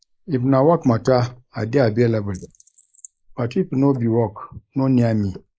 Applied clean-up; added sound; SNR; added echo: neural mask model Resemble Enhance denoiser.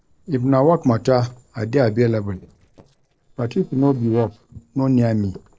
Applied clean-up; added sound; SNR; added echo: neural separator model SepFormer DNS4.